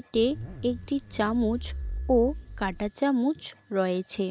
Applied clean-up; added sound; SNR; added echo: none; Zipper (clothing); 9 dB; none.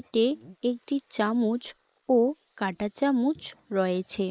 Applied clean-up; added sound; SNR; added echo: neural mask model Resemble Enhance denoiser.